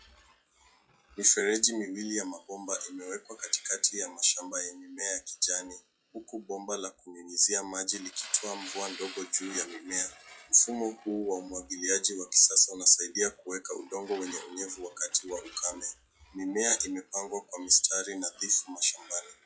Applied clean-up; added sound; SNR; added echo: classical method log-MMSE.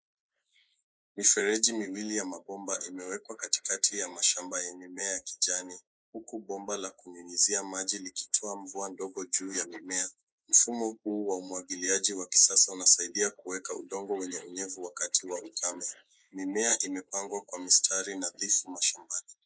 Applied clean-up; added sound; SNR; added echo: neural mask model Resemble Enhance denoiser.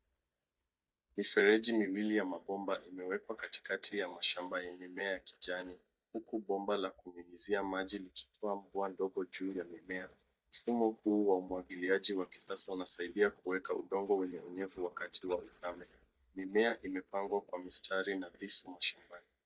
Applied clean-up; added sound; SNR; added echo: neural mask model DeepFilterNet 3.